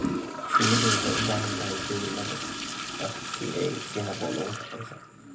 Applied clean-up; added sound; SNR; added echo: none; Toilet flush / Gurgling; -2 dB; reverberation time 0.3 s.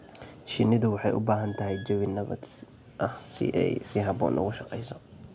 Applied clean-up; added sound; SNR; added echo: none; none; none; none.